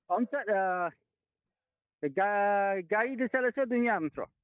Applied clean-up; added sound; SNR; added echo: neural mask model DeepFilterNet 3.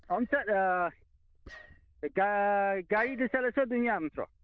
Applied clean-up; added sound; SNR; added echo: neural diffusion model UNIVERSE++.